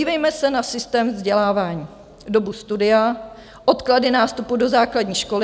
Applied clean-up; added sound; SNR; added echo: none; none; none; none.